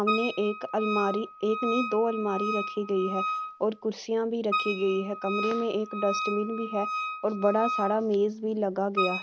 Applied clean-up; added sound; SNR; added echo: none; Wind instrument, woodwind instrument; 5 dB; none.